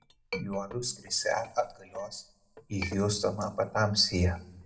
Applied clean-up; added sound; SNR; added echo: none; Chink, clink; 15 dB; reverberation time 0.4 s.